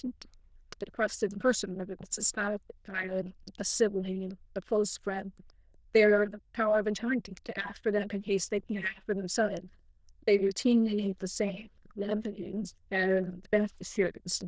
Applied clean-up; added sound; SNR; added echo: neural diffusion model UNIVERSE++.